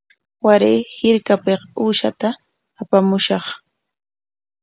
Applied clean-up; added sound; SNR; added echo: none; none; none; none.